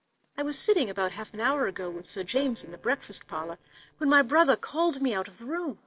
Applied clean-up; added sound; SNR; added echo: neural separator model SepFormer DNS4.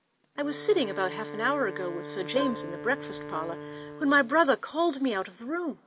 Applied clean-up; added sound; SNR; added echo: none; Plucked string instrument + Wind instrument, woodwind instrument; 11 dB; none.